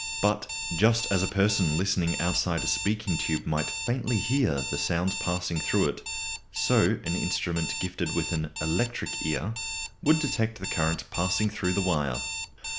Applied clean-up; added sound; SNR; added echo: none; Alarm; 7 dB; none.